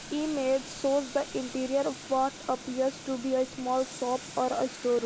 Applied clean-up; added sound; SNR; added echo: none; Boiling; 15 dB; none.